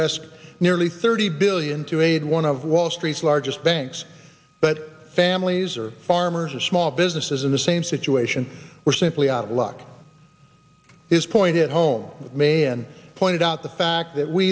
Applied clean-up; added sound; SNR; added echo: none; none; none; none.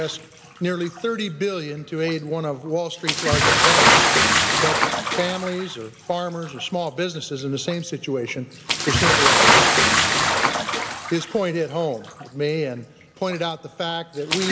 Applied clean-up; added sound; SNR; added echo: none; Bathtub (filling or washing) / Splash, splatter; -4 dB; none.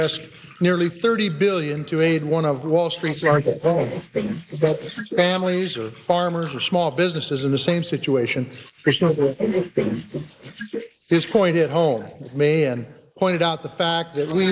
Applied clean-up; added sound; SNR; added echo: neural mask model Resemble Enhance denoiser.